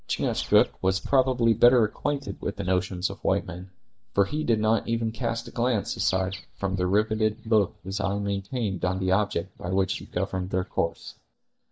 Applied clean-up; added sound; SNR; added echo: neural mask model DeepFilterNet 3.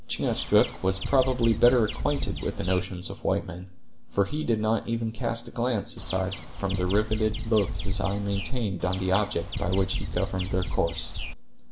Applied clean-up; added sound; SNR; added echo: none; Bird vocalization, bird call, bird song; 5 dB; reverberation time 0.5 s.